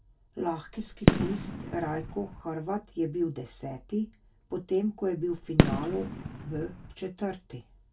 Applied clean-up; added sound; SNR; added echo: none; Fireworks; -5 dB; reverberation time 0.1 s.